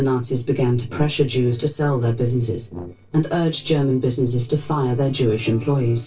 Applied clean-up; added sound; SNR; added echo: neural separator model SepFormer DNS4.